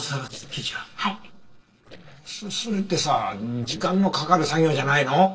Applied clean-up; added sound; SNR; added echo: neural separator model SepFormer DNS4.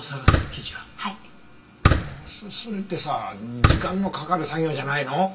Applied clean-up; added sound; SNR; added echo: none; Fireworks; -3 dB; reverberation time 0.2 s.